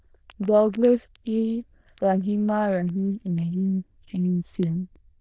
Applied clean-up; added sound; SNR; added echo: neural diffusion model UNIVERSE++.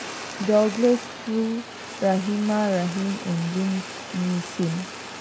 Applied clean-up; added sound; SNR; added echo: none; Fire; 11 dB; none.